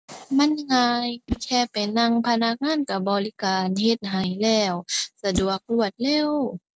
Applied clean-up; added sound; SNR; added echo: none; Whoosh, swoosh, swish; 14 dB; none.